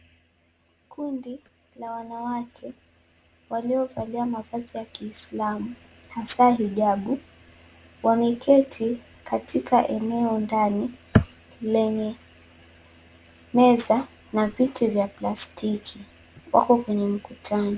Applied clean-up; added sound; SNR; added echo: none; none; none; none.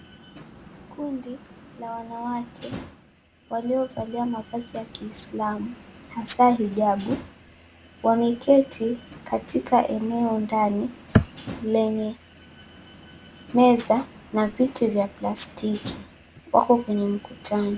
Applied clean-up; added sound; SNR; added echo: none; Slam; 19 dB; none.